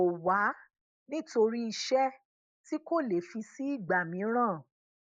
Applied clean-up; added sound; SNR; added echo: neural mask model Resemble Enhance denoiser.